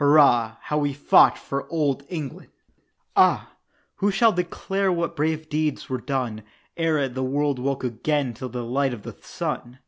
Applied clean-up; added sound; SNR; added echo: none; none; none; none.